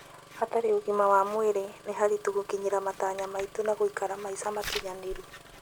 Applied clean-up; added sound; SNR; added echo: none; Writing + Engine starting; 16 dB; none.